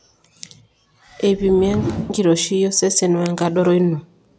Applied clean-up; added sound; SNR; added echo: none; Whoosh, swoosh, swish; 11 dB; none.